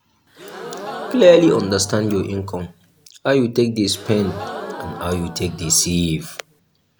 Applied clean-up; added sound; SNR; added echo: none; Crowd / Gasp; 14 dB; none.